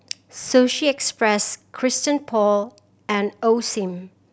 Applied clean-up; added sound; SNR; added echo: none; none; none; none.